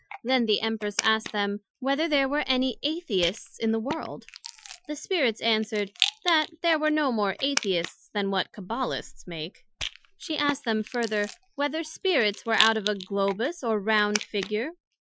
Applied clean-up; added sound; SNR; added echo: classical method Wiener filter.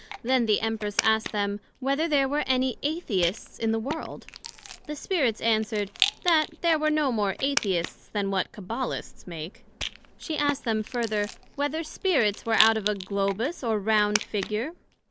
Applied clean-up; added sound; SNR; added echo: none; Rattle; 9 dB; none.